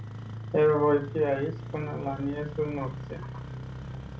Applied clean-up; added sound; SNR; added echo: none; Engine starting; 9 dB; none.